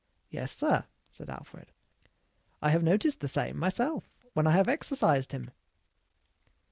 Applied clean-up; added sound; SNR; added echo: none; none; none; none.